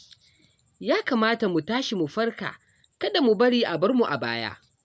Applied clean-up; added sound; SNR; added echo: none; none; none; none.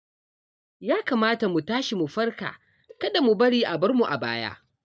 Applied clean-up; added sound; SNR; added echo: neural mask model DeepFilterNet 3.